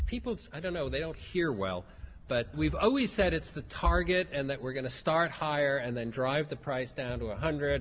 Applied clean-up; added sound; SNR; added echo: none; none; none; none.